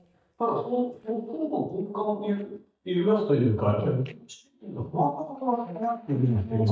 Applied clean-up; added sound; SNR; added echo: neural mask model DeepFilterNet 3.